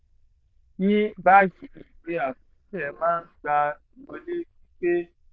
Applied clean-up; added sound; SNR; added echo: neural diffusion model UNIVERSE++.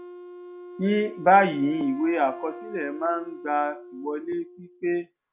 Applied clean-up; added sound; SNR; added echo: none; Wind instrument, woodwind instrument; 16 dB; none.